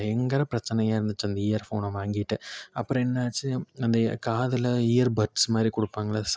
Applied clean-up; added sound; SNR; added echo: none; none; none; none.